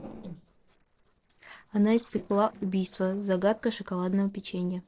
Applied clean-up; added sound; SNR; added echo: neural separator model SepFormer DNS4.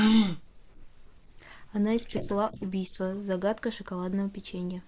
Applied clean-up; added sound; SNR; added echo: neural mask model Resemble Enhance denoiser.